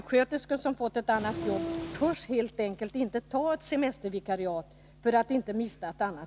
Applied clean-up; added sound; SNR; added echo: none; Train; 5 dB; none.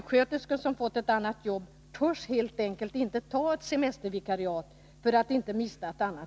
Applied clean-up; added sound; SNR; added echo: none; none; none; none.